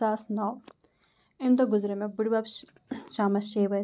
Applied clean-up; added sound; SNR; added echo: none; none; none; none.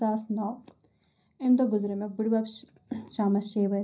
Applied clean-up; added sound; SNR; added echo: none; none; none; reverberation time 0.5 s.